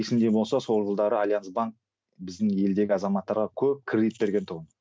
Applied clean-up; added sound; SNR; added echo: none; none; none; none.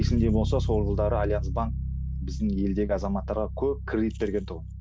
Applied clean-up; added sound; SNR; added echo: none; Bass guitar; 1 dB; none.